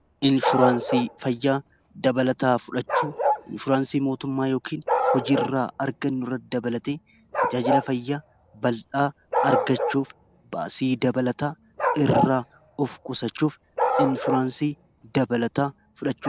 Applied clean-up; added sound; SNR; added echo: none; Bark; 3 dB; none.